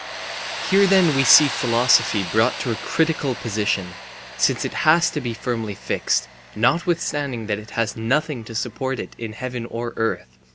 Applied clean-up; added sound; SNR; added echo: none; Tools; 11 dB; none.